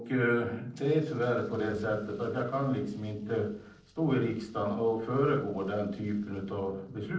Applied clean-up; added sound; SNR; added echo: neural separator model SepFormer DNS4.